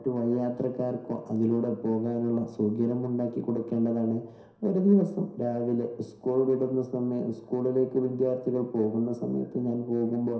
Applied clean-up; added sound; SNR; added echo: none; none; none; reverberation time 0.7 s.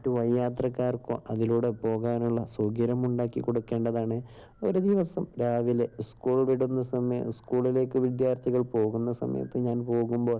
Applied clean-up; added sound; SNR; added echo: none; none; none; none.